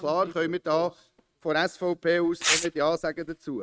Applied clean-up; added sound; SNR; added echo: neural mask model RNNoise.